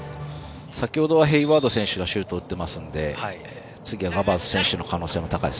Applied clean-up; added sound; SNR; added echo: none; none; none; none.